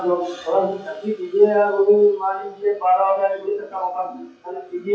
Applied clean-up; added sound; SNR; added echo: classical method WPE with log-MMSE.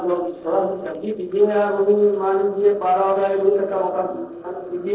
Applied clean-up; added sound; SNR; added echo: neural separator model SepFormer DNS4.